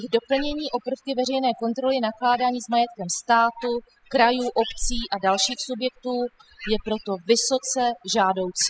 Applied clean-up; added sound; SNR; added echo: classical method spectral subtraction.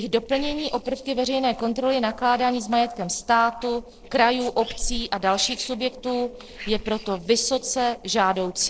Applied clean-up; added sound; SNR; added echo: neural separator model SepFormer DNS4.